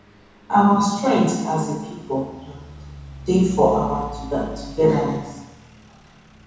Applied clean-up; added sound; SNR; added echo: none; Idling / Truck; 18 dB; reverberation time 1.0 s.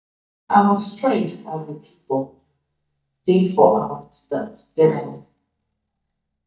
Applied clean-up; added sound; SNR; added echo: neural mask model DeepFilterNet 3.